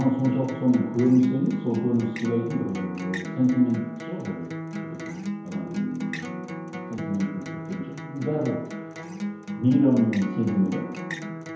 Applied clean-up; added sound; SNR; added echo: none; Acoustic guitar; 8 dB; reverberation time 1.0 s.